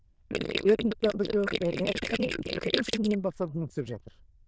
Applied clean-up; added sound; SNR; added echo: neural diffusion model UNIVERSE++.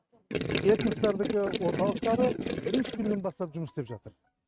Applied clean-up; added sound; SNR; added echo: neural mask model RNNoise.